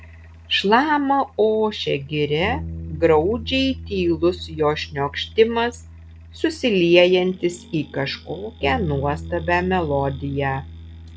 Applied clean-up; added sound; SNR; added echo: none; Bass guitar; 14 dB; none.